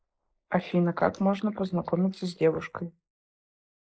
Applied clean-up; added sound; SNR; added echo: neural mask model Resemble Enhance denoiser.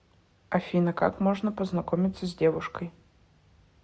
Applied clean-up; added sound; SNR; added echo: none; none; none; none.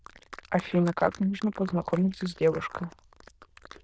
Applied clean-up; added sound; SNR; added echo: neural diffusion model UNIVERSE++.